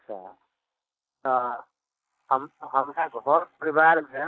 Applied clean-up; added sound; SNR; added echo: neural mask model Resemble Enhance denoiser.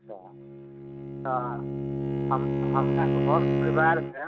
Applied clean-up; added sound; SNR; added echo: neural mask model RNNoise.